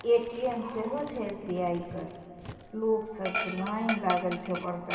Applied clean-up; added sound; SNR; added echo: none; Dog; 7 dB; reverberation time 2.4 s.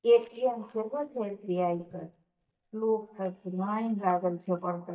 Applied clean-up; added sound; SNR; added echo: neural mask model DeepFilterNet 3.